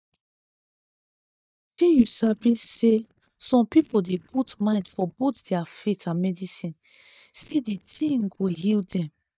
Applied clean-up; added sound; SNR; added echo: neural mask model DeepFilterNet 3.